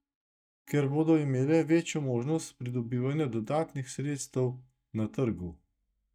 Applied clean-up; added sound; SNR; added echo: neural mask model DeepFilterNet 3.